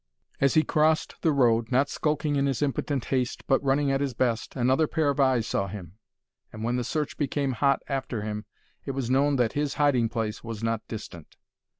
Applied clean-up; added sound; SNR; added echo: none; none; none; none.